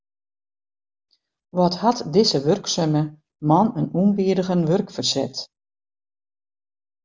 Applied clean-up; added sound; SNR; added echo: none; none; none; none.